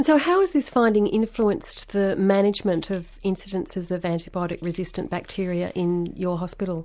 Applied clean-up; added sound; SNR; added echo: none; Chime; 11 dB; none.